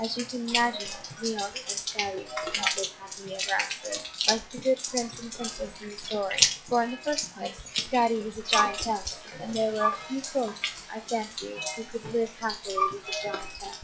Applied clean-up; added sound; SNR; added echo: classical method log-MMSE.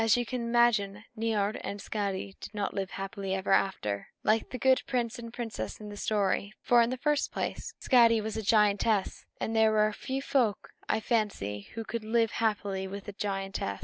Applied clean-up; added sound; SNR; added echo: none; none; none; none.